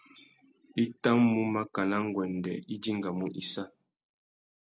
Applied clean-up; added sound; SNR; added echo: none; none; none; none.